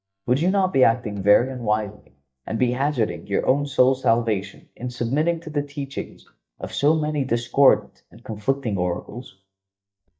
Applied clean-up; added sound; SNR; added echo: neural mask model DeepFilterNet 3.